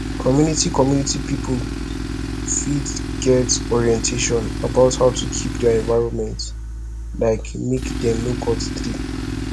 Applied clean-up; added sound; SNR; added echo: none; Tools; 5 dB; none.